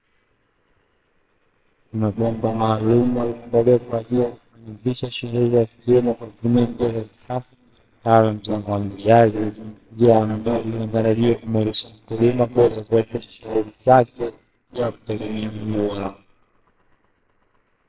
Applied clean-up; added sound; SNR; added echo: neural separator model SepFormer WHAMR!.